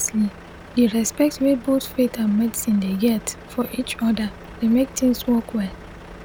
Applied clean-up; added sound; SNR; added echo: none; Truck; 18 dB; none.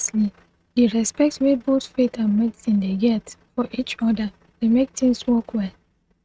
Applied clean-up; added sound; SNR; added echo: neural mask model RNNoise.